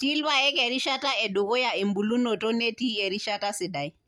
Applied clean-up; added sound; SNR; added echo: none; none; none; none.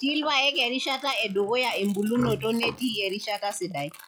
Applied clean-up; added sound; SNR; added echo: classical method log-MMSE.